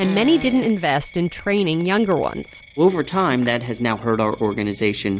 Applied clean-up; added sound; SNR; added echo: none; Fart + Coin (dropping); 18 dB; none.